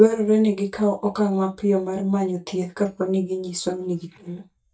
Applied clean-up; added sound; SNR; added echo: neural mask model DeepFilterNet 3.